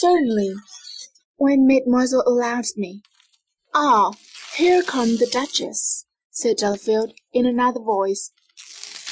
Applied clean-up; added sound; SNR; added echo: classical method Wiener filter.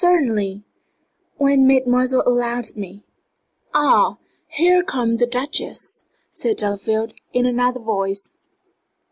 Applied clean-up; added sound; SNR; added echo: none; none; none; none.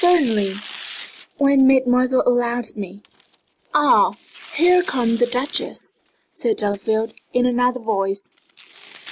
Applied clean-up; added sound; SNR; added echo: none; Tearing; 17 dB; none.